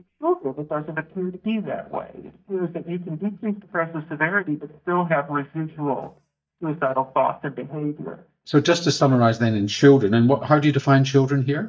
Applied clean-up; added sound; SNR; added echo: neural mask model DeepFilterNet 3.